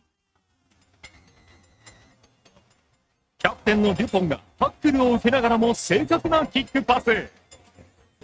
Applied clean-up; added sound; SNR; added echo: neural mask model RNNoise.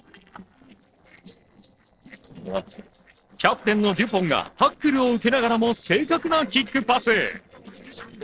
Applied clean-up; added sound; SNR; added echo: neural separator model SepFormer DNS4.